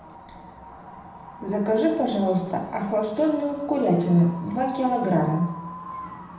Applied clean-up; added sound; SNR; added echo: none; Wind; 17 dB; reverberation time 0.8 s.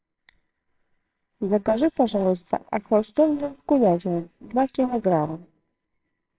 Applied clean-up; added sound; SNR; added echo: neural separator model SepFormer WHAMR!.